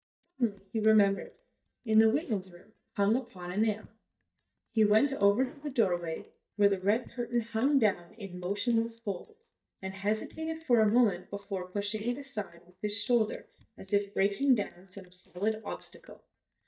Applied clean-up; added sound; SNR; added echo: neural mask model DeepFilterNet 3.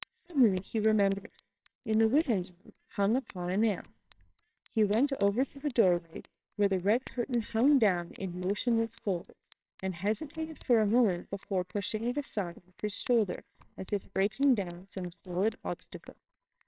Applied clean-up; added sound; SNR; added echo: neural separator model SepFormer WHAMR!.